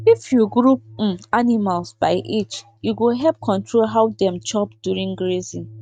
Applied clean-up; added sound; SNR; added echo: neural mask model RNNoise.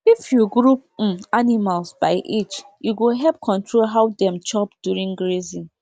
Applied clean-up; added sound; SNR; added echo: none; none; none; none.